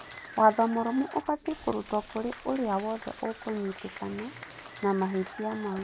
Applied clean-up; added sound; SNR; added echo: none; Applause; 15 dB; none.